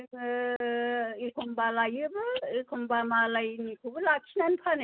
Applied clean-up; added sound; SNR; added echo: none; none; none; none.